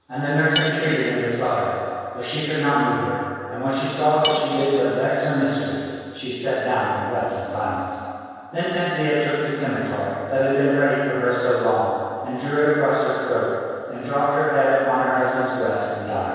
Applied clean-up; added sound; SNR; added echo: none; Cutlery, silverware / Dishes, pots, and pans; 8 dB; reverberation time 2.2 s.